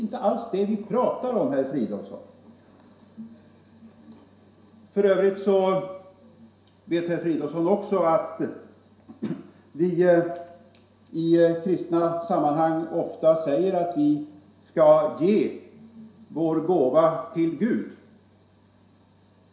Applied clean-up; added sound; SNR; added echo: none; none; none; reverberation time 0.7 s.